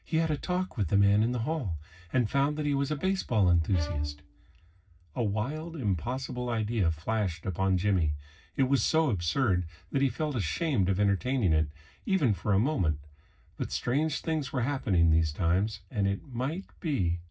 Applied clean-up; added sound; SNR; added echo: none; Bowed string instrument; 17 dB; reverberation time 0.4 s.